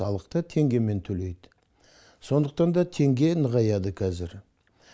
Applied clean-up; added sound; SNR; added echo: none; none; none; none.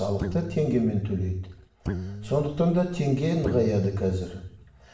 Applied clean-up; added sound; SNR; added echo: none; Guitar; 10 dB; reverberation time 0.7 s.